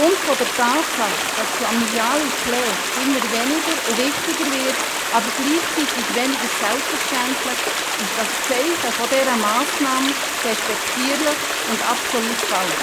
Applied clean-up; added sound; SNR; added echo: none; Stream; -1 dB; none.